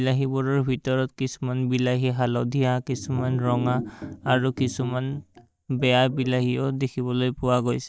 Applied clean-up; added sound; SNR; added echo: neural mask model DeepFilterNet 3.